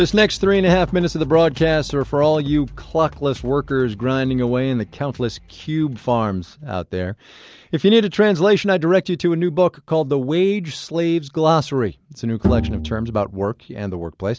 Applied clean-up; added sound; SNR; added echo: none; Bowed string instrument; 5 dB; none.